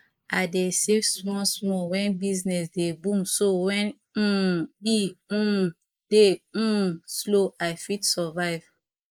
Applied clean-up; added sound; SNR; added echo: neural mask model Resemble Enhance denoiser.